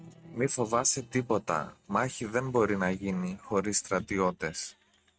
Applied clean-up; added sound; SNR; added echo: neural mask model RNNoise.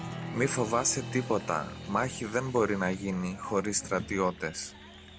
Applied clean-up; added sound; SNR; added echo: none; Applause; 11 dB; none.